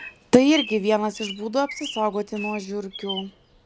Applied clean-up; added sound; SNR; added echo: none; Bird vocalization, bird call, bird song; 14 dB; none.